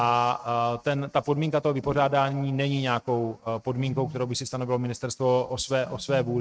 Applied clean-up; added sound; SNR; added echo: neural mask model RNNoise.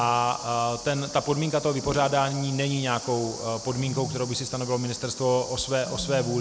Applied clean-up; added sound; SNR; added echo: none; Cricket + Wild animals; 11 dB; none.